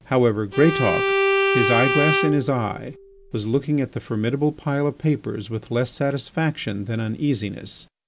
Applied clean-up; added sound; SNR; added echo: none; Bowed string instrument; 0 dB; none.